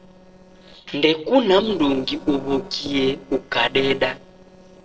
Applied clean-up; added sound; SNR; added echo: neural separator model SepFormer DNS4.